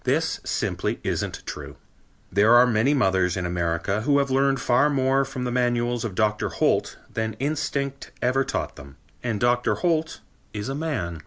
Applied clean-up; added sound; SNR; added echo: none; none; none; none.